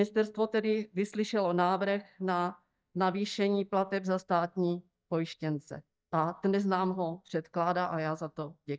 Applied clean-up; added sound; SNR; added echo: neural mask model DeepFilterNet 3.